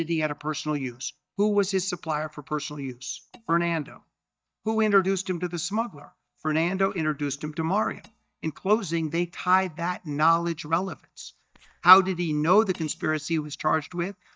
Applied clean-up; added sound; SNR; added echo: neural mask model DeepFilterNet 3.